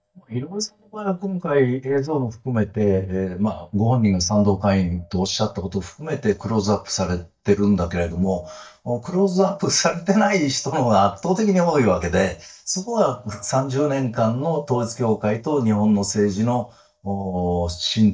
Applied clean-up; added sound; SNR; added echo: neural mask model DeepFilterNet 3.